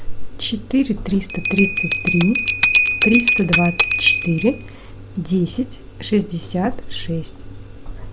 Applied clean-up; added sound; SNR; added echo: none; Bell; 2 dB; none.